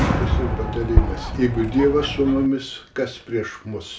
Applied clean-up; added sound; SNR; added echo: none; Fireworks; 1 dB; none.